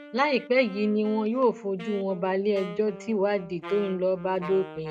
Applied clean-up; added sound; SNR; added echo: none; Wind instrument, woodwind instrument; 15 dB; none.